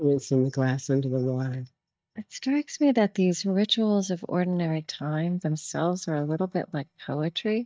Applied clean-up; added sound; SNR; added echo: neural mask model DeepFilterNet 3.